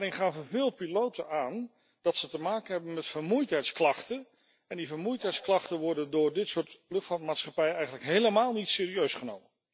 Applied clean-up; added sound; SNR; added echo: neural mask model DeepFilterNet 3.